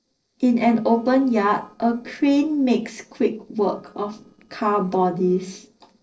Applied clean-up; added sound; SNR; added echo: neural separator model SepFormer DNS4.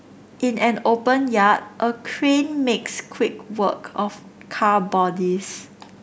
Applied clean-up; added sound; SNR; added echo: none; none; none; none.